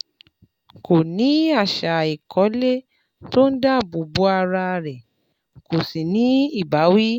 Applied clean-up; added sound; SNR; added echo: none; none; none; none.